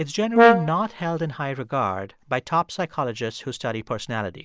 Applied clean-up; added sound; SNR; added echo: none; Brass instrument; -5 dB; none.